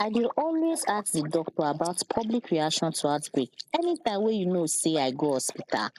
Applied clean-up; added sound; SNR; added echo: neural mask model Resemble Enhance denoiser.